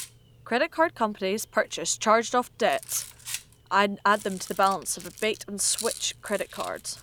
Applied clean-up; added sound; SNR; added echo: none; Rattle; 16 dB; none.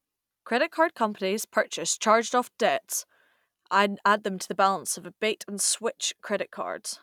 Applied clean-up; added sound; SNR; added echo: none; none; none; none.